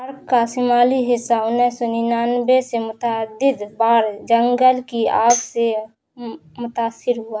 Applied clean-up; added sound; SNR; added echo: none; Tambourine; 12 dB; none.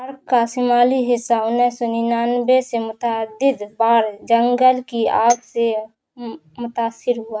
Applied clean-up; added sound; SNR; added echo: neural mask model RNNoise.